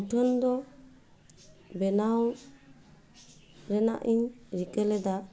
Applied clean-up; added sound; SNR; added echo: none; none; none; none.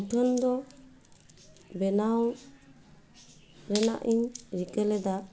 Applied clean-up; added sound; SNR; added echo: none; Wood; 19 dB; none.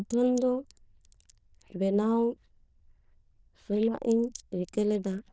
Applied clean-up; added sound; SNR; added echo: neural diffusion model UNIVERSE++.